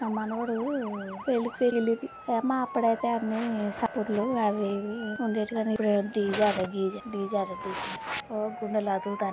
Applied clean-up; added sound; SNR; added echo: none; Motor vehicle (road) / Siren; 14 dB; none.